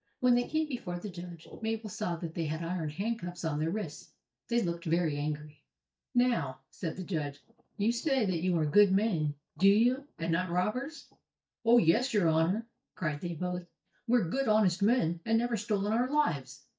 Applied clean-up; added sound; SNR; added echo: neural mask model DeepFilterNet 3.